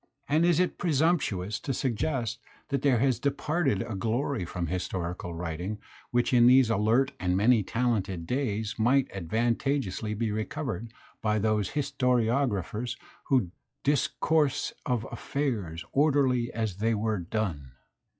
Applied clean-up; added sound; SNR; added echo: classical method log-MMSE.